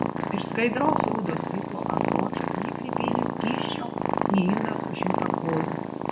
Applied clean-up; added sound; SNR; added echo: none; Purr; -3 dB; none.